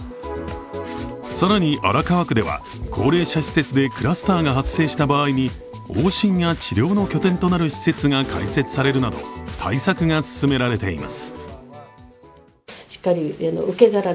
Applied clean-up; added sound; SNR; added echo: none; none; none; none.